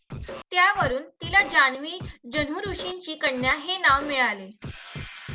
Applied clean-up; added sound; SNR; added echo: none; Scratching (performance technique); 14 dB; none.